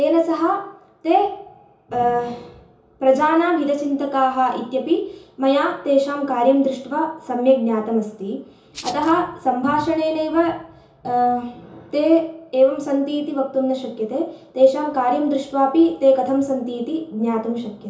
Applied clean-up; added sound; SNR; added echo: none; Rattle (instrument); 16 dB; reverberation time 0.7 s.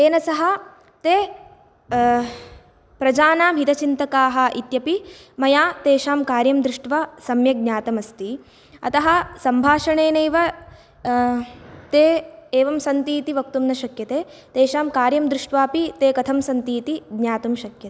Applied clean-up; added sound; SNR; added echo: none; none; none; none.